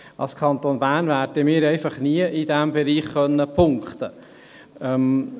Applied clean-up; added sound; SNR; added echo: none; none; none; none.